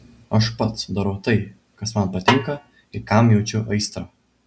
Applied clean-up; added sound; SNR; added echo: none; Snare drum; 4 dB; none.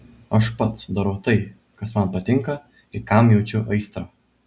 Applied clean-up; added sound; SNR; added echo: none; none; none; none.